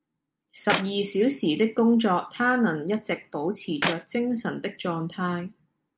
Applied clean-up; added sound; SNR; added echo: none; Clapping; 7 dB; none.